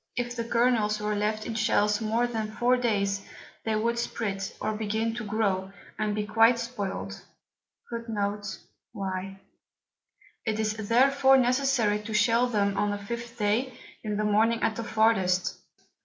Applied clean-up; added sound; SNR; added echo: none; none; none; none.